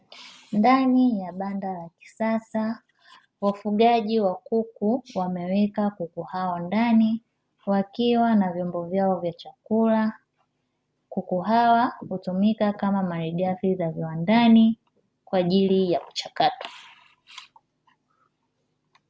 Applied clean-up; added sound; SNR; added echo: none; none; none; none.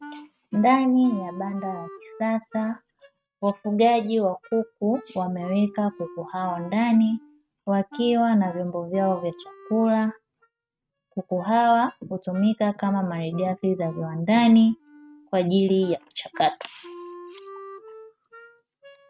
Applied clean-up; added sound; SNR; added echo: neural mask model RNNoise.